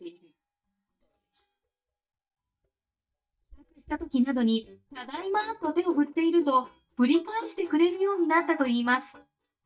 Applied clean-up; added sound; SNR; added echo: neural mask model DeepFilterNet 3.